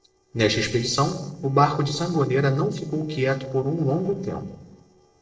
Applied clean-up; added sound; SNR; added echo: neural separator model SepFormer DNS4.